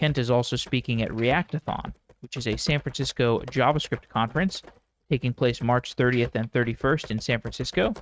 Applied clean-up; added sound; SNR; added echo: neural mask model RNNoise.